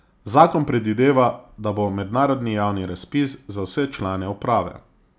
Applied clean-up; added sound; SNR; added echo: none; none; none; none.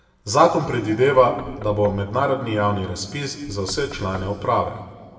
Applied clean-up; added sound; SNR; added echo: none; Knock / Wood; 18 dB; reverberation time 1.7 s.